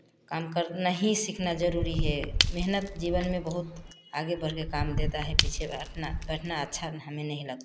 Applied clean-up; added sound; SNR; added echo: none; Shatter / Crushing; 0 dB; none.